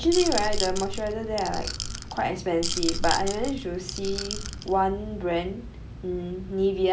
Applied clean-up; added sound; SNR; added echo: none; Rattle / Rattle (instrument); 3 dB; none.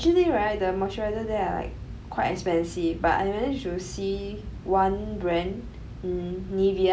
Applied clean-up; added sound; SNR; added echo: none; none; none; none.